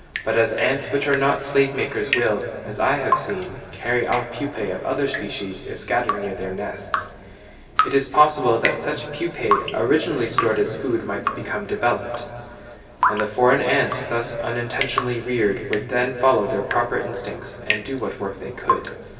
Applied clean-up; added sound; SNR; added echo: none; Drip; 7 dB; reverberation time 2.5 s.